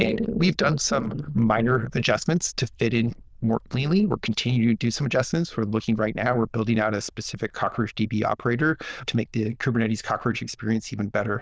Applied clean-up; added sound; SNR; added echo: neural diffusion model UNIVERSE++.